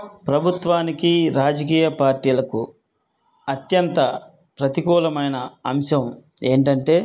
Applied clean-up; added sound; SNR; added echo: none; none; none; none.